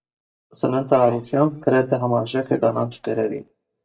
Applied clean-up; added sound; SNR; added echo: neural mask model DeepFilterNet 3.